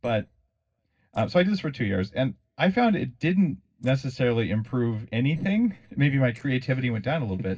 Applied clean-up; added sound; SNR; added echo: neural separator model SepFormer DNS4.